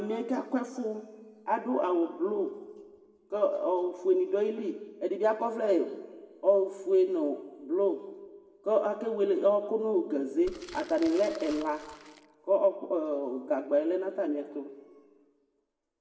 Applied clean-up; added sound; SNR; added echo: none; Crumpling, crinkling; 19 dB; reverberation time 1.4 s.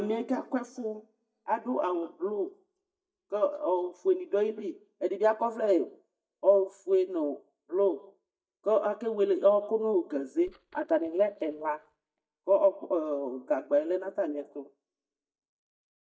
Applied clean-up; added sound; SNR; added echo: neural mask model DeepFilterNet 3.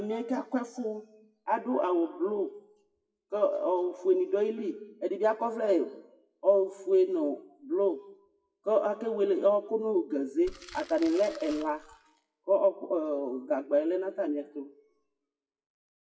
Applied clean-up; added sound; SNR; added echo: classical method WPE with log-MMSE.